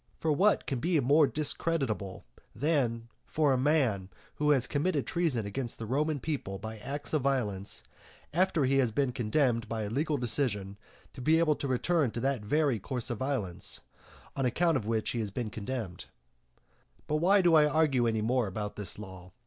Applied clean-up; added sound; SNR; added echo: none; none; none; none.